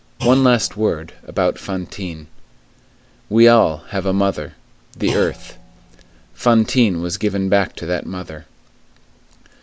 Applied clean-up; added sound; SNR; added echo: none; Thump, thud; 19 dB; none.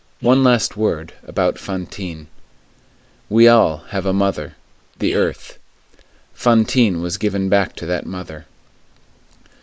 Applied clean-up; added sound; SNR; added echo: neural mask model Resemble Enhance denoiser.